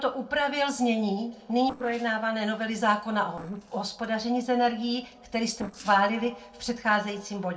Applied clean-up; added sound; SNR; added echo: neural separator model SepFormer DNS4.